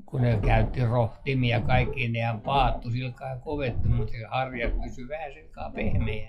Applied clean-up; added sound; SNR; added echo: classical method log-MMSE.